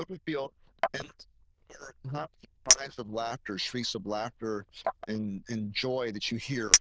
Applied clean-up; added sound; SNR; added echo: neural diffusion model UNIVERSE++.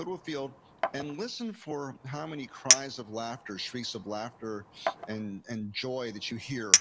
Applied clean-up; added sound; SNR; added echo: none; Chink, clink; -4 dB; none.